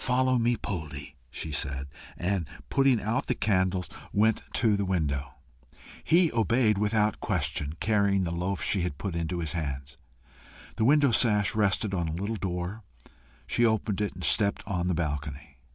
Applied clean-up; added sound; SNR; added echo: none; none; none; none.